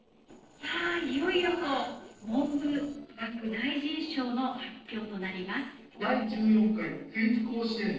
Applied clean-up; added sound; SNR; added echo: neural separator model SepFormer DNS4.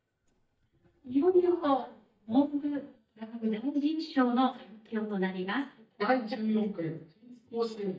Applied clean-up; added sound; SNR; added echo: neural mask model DeepFilterNet 3.